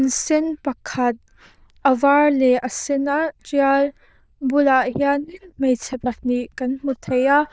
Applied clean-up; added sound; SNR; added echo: neural diffusion model UNIVERSE++.